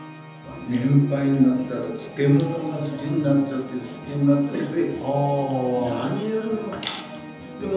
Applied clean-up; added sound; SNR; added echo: none; Organ; 19 dB; reverberation time 0.9 s.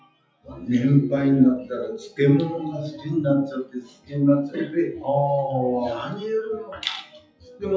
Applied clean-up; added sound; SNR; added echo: classical method WPE with log-MMSE.